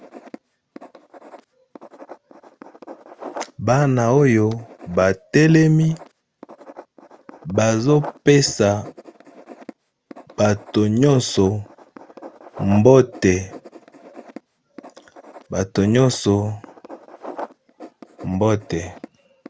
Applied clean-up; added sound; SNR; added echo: none; Writing; 19 dB; none.